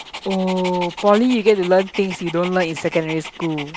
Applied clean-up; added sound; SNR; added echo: none; Dog; 14 dB; none.